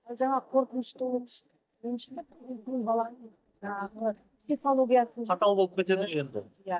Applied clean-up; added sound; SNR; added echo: neural mask model DeepFilterNet 3.